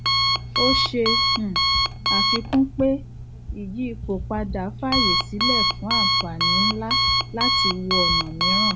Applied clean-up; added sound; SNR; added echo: none; Alarm; -5 dB; none.